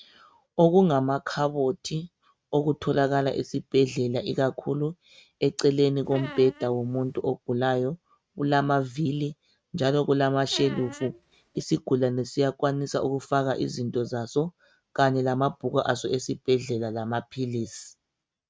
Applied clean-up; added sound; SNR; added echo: neural mask model RNNoise.